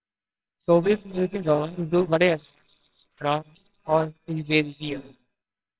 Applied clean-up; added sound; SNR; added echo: neural separator model SepFormer WHAMR!.